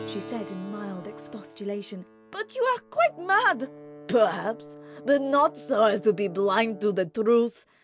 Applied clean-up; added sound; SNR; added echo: none; Brass instrument + Keyboard (musical); 18 dB; none.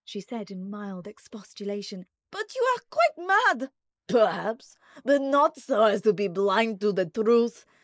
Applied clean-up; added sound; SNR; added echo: neural mask model Resemble Enhance denoiser.